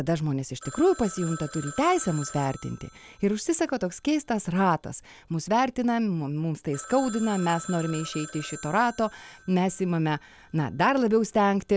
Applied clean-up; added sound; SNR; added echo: none; Telephone; 18 dB; none.